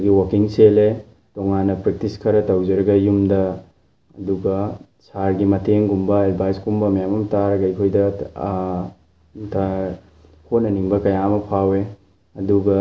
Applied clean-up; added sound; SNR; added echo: none; none; none; none.